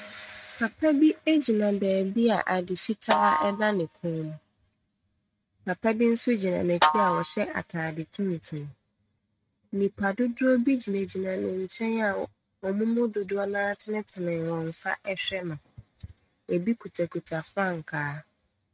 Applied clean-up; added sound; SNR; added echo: neural mask model RNNoise.